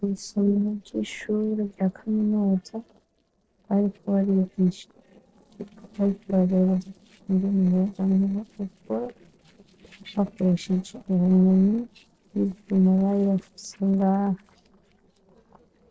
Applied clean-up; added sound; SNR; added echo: neural separator model SepFormer DNS4.